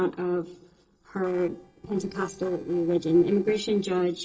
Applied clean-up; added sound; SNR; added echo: neural separator model SepFormer DNS4.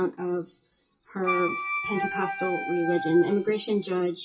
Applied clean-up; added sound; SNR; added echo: classical method WPE with log-MMSE.